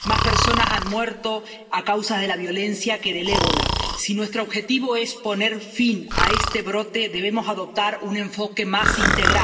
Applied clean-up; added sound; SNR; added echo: none; Breathing; 1 dB; reverberation time 2.7 s.